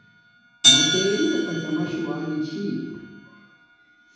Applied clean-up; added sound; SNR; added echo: none; Hi-hat; -2 dB; reverberation time 1.2 s.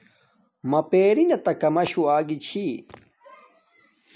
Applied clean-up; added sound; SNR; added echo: none; none; none; none.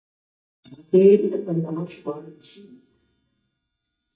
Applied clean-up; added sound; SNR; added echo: neural mask model DeepFilterNet 3.